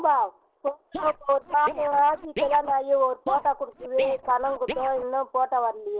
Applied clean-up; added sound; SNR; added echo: neural separator model SepFormer DNS4.